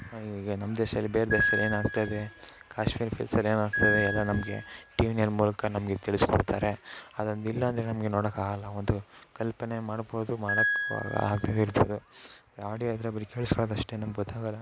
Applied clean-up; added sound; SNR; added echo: none; Piano; 3 dB; none.